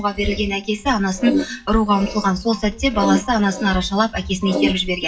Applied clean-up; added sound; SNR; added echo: classical method WPE with log-MMSE.